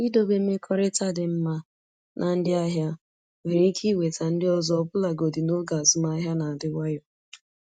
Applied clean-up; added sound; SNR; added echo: none; none; none; none.